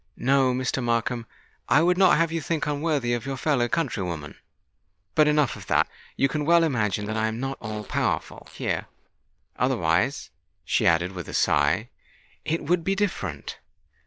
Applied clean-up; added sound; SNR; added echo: neural diffusion model UNIVERSE++.